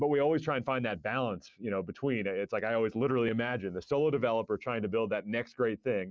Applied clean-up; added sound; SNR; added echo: none; none; none; none.